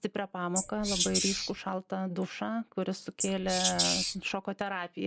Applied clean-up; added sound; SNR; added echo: neural mask model Resemble Enhance denoiser.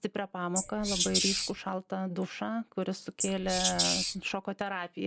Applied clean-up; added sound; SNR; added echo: none; Wild animals; -2 dB; none.